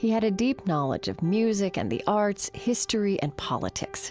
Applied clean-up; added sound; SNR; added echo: none; none; none; none.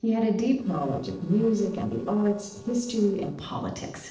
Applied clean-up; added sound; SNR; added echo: neural separator model SepFormer DNS4.